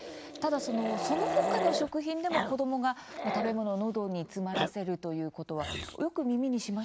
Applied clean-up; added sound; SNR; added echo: none; Growling; 4 dB; none.